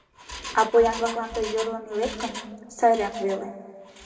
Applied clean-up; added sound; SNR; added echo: none; Engine; 14 dB; reverberation time 1.6 s.